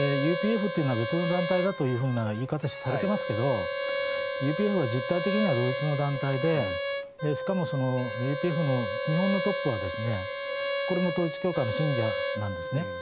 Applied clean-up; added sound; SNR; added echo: none; Wind instrument, woodwind instrument + Bowed string instrument; 3 dB; none.